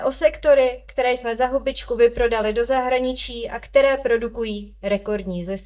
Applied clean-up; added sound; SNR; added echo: neural mask model DeepFilterNet 3.